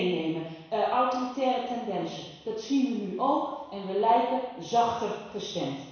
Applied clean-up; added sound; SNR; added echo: none; none; none; reverberation time 1.1 s.